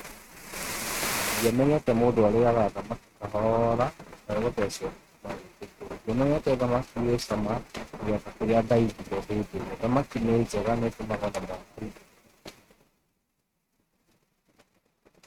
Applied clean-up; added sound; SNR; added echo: neural mask model RNNoise.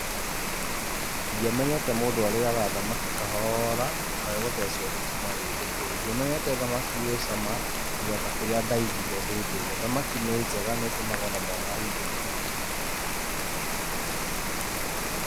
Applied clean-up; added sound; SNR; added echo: none; Rain; -3 dB; none.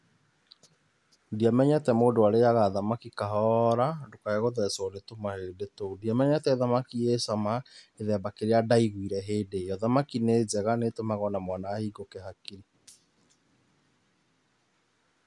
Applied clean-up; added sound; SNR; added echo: none; none; none; none.